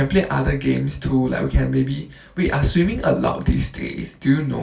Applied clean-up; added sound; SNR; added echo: none; none; none; reverberation time 0.2 s.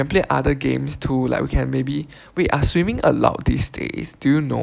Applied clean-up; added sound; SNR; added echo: none; none; none; none.